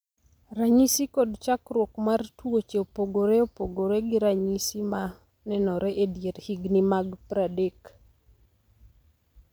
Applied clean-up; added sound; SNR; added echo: none; none; none; none.